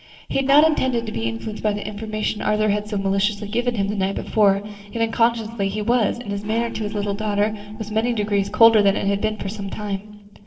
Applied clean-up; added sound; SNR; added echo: neural separator model SepFormer DNS4.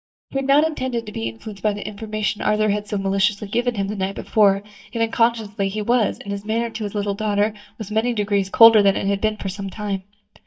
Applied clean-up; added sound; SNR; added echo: neural mask model DeepFilterNet 3.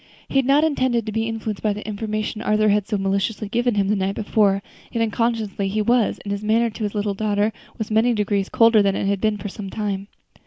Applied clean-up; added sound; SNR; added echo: none; none; none; none.